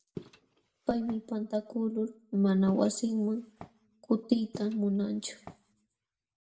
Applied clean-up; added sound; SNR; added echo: none; Walk, footsteps; 20 dB; reverberation time 0.5 s.